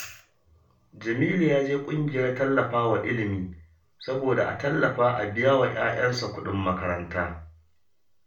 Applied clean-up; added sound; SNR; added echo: none; none; none; reverberation time 0.3 s.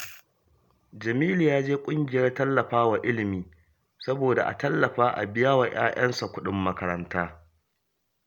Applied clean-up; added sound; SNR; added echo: none; none; none; none.